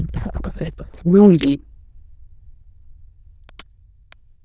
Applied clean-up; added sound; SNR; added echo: neural diffusion model UNIVERSE++.